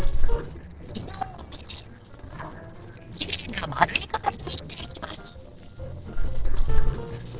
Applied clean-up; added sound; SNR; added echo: neural separator model SepFormer DNS4.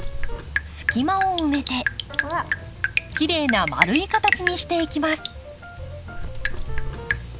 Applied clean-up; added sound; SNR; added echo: none; Drip; 2 dB; none.